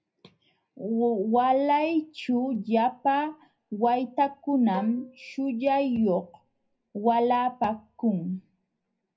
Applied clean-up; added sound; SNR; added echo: none; Bowed string instrument; 17 dB; reverberation time 0.4 s.